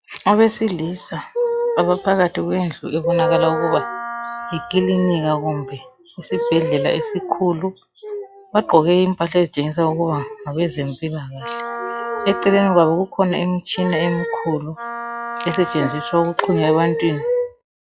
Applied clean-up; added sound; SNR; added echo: classical method log-MMSE.